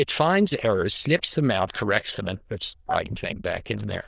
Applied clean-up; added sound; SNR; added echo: neural diffusion model UNIVERSE++.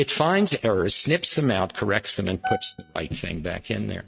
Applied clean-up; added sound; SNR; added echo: neural mask model RNNoise.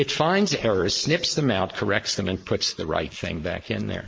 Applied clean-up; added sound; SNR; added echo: neural mask model Resemble Enhance denoiser.